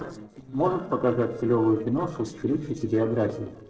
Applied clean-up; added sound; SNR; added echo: neural separator model SepFormer DNS4.